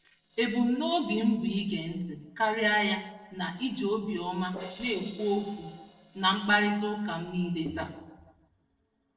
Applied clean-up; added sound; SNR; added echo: neural separator model SepFormer DNS4.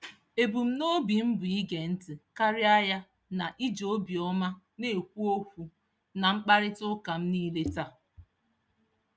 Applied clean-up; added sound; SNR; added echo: none; none; none; none.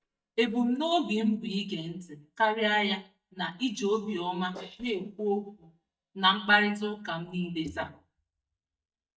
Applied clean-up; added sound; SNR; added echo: neural mask model DeepFilterNet 3.